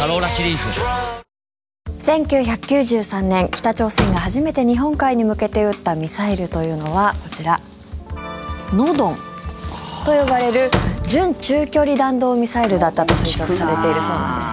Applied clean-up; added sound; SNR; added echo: none; Slam; 6 dB; none.